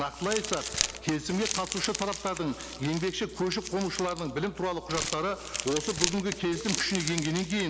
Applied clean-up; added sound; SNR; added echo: none; Crumpling, crinkling; 5 dB; none.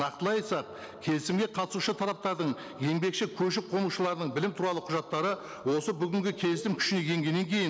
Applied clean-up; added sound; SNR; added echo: none; none; none; none.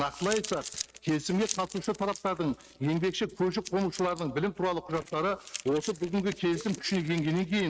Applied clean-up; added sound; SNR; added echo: neural mask model RNNoise.